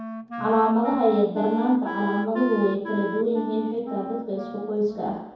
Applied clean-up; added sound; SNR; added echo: none; Wind instrument, woodwind instrument; 9 dB; reverberation time 2.0 s.